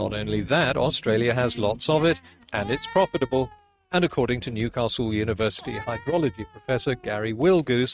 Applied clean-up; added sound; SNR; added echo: neural mask model RNNoise.